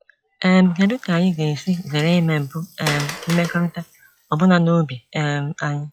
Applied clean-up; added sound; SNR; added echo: classical method log-MMSE.